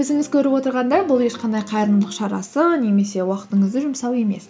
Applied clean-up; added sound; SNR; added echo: none; none; none; none.